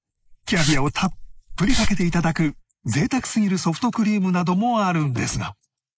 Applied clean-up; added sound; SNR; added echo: neural mask model Resemble Enhance denoiser.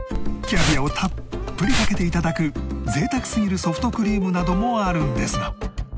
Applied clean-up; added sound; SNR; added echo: none; Liquid; 1 dB; none.